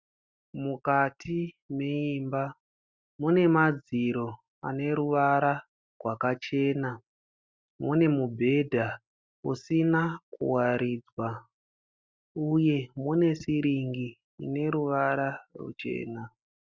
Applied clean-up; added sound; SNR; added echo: none; none; none; none.